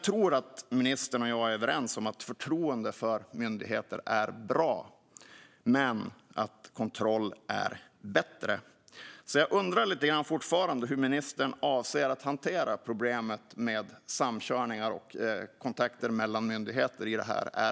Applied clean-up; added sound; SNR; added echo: none; none; none; none.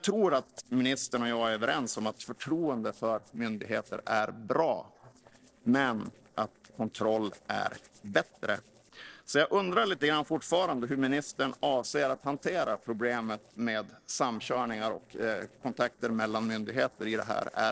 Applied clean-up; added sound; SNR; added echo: neural separator model SepFormer DNS4.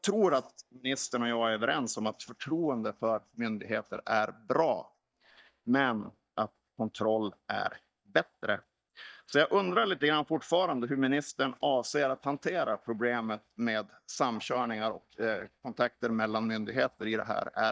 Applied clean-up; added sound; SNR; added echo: neural mask model DeepFilterNet 3.